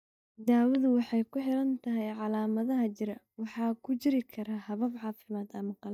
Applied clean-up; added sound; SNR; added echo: neural mask model DeepFilterNet 3.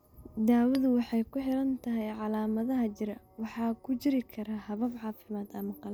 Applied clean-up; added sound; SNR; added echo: none; Tap / Glass; 17 dB; none.